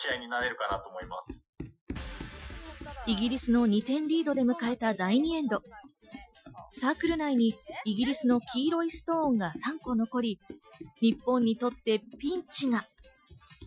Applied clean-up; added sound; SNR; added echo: classical method Wiener filter.